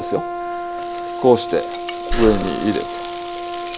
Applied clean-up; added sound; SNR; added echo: none; Brass instrument + Breathing; 4 dB; none.